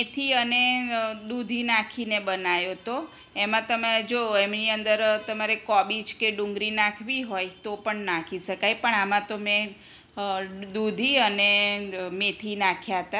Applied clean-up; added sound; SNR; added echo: none; none; none; none.